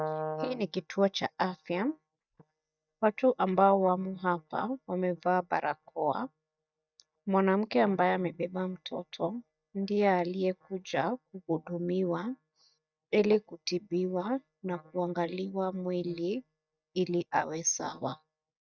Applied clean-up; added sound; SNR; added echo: neural mask model DeepFilterNet 3.